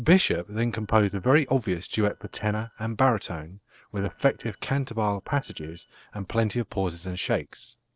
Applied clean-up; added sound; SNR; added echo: neural separator model SepFormer DNS4.